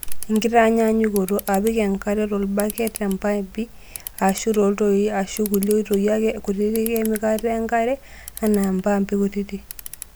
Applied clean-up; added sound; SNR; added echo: none; Camera; 17 dB; none.